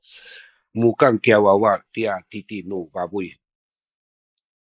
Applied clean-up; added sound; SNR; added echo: neural mask model Resemble Enhance denoiser.